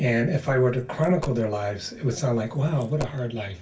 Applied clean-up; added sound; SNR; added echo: none; Coin (dropping); 19 dB; reverberation time 0.2 s.